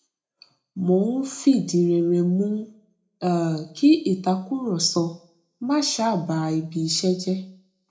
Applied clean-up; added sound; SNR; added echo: none; none; none; reverberation time 0.4 s.